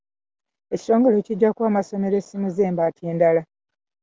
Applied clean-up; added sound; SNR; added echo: none; none; none; none.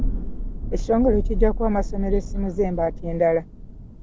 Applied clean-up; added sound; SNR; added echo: none; Thunder; 2 dB; none.